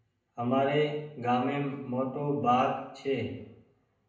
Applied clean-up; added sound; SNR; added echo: none; none; none; reverberation time 0.7 s.